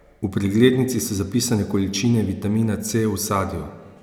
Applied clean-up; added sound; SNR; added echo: none; none; none; none.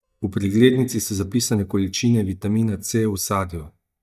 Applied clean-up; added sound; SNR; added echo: neural mask model DeepFilterNet 3.